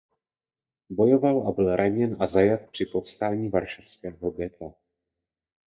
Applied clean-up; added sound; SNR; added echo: neural mask model DeepFilterNet 3.